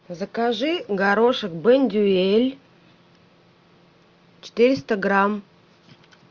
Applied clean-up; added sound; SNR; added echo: none; none; none; none.